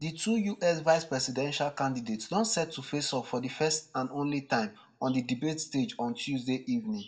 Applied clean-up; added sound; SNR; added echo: none; none; none; reverberation time 0.2 s.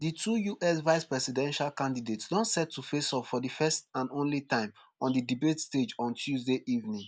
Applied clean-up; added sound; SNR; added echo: none; none; none; none.